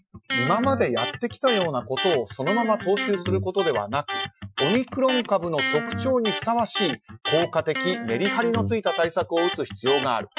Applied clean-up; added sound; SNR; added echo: classical method Wiener filter.